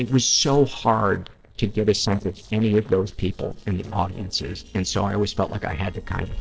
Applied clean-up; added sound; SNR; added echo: neural separator model SepFormer DNS4.